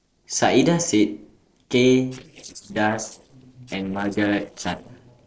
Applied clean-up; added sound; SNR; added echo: neural separator model SepFormer DNS4.